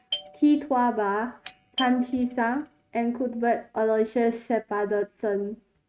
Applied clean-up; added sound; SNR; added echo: neural mask model RNNoise.